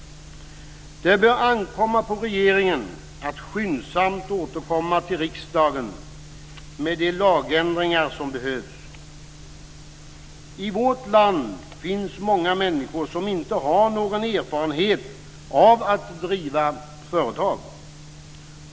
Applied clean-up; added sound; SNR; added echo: none; none; none; none.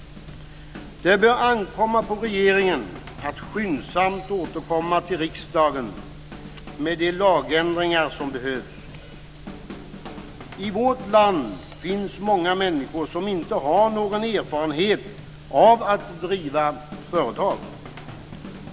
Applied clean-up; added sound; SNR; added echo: none; Drum / Drum kit; 18 dB; none.